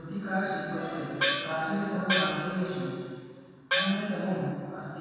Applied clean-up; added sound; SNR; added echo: none; Gong; -1 dB; reverberation time 2.1 s.